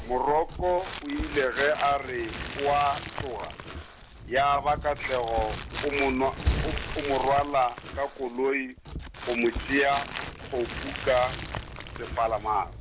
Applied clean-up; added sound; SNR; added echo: none; Slam + Crumpling, crinkling; 8 dB; none.